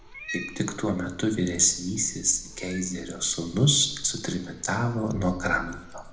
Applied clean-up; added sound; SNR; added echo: none; Cat; 16 dB; reverberation time 0.7 s.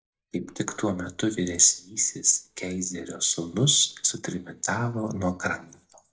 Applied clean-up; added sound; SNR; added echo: neural mask model DeepFilterNet 3.